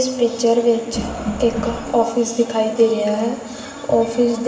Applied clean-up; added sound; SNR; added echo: none; Crowd; 7 dB; reverberation time 1.2 s.